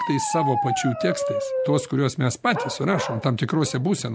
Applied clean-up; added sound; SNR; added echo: none; Bark; 4 dB; none.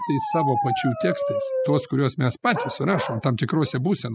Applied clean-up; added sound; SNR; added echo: classical method spectral subtraction.